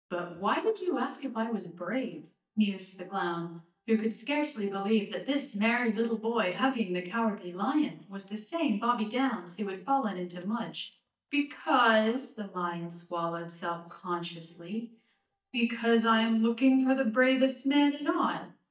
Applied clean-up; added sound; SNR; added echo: neural mask model DeepFilterNet 3.